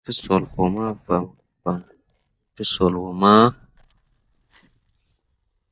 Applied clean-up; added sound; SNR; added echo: neural mask model DeepFilterNet 3.